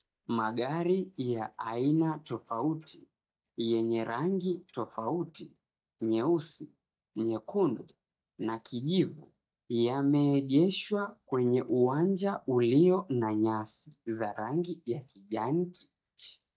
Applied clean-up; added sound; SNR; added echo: neural mask model DeepFilterNet 3.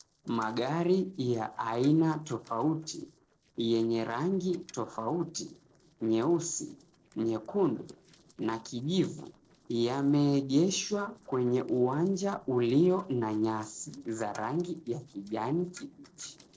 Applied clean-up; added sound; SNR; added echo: neural separator model SepFormer DNS4.